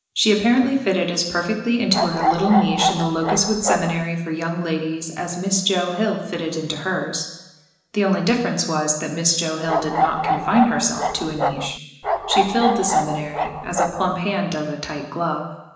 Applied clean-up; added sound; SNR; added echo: none; Bark; 1 dB; reverberation time 1.0 s.